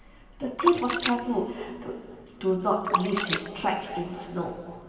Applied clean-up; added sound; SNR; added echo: none; Splash, splatter; 5 dB; reverberation time 2.6 s.